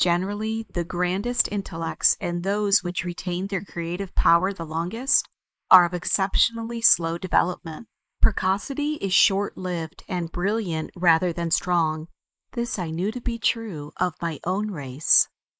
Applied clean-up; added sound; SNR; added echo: neural mask model Resemble Enhance denoiser.